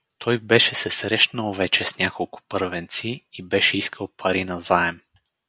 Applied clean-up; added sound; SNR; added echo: none; none; none; none.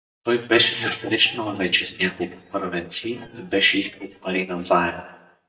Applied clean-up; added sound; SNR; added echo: neural mask model DeepFilterNet 3.